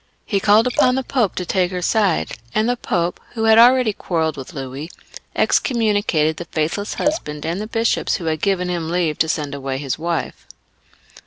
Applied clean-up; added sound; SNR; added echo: none; Liquid; 9 dB; none.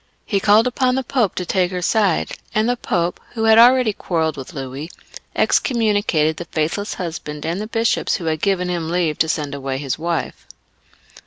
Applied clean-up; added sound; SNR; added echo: none; none; none; none.